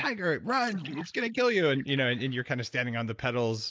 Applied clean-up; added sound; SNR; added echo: neural mask model Resemble Enhance denoiser.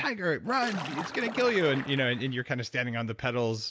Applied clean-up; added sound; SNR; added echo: none; Splash, splatter; 11 dB; none.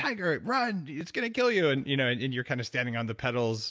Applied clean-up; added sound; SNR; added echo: none; none; none; none.